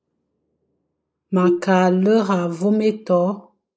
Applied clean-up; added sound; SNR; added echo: neural mask model Resemble Enhance denoiser.